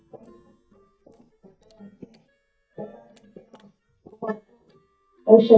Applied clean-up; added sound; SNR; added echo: neural mask model DeepFilterNet 3.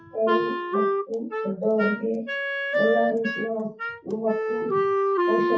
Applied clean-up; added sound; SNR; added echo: classical method WPE with log-MMSE.